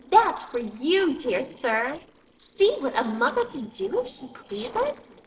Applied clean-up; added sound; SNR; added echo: neural separator model SepFormer DNS4.